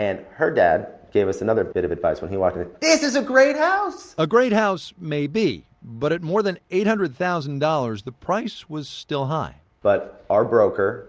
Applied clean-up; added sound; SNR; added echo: none; none; none; none.